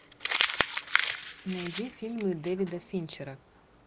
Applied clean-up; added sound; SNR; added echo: none; Crumpling, crinkling; -3 dB; none.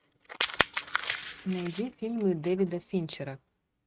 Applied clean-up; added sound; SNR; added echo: neural mask model RNNoise.